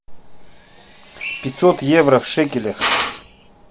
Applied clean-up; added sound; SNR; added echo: none; Drill; 6 dB; none.